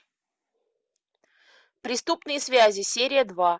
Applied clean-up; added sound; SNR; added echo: none; none; none; none.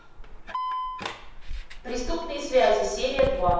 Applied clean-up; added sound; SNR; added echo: none; Alarm; 6 dB; reverberation time 1.1 s.